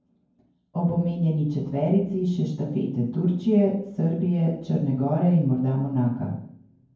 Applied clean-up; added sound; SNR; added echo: none; none; none; reverberation time 0.9 s.